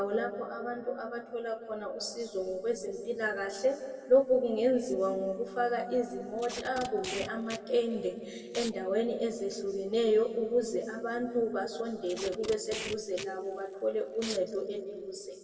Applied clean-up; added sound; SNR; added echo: none; Packing tape, duct tape; 14 dB; reverberation time 1.9 s.